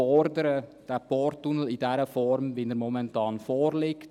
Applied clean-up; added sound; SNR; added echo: none; none; none; none.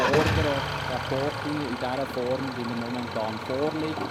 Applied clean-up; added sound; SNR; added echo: none; Idling / Engine starting; 1 dB; none.